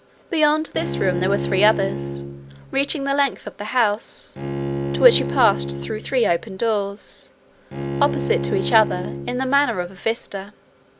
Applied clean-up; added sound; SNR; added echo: none; Bowed string instrument; 6 dB; none.